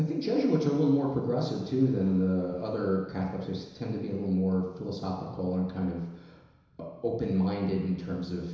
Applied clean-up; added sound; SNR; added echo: none; none; none; reverberation time 1.0 s.